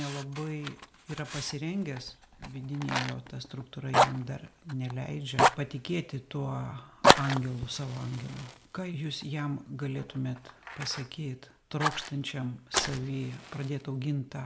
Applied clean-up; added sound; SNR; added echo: none; Fire; -2 dB; none.